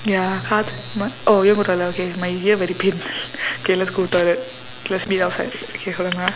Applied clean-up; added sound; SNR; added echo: none; none; none; none.